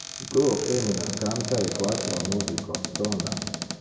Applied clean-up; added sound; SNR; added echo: none; Cupboard open or close; 5 dB; reverberation time 1.5 s.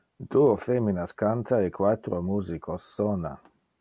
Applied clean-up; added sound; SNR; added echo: none; none; none; none.